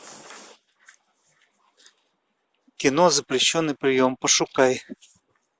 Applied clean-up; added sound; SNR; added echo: none; none; none; none.